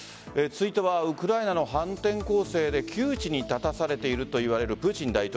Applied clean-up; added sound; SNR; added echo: none; none; none; none.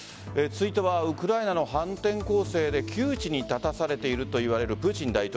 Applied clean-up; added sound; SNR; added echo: none; Engine; 14 dB; none.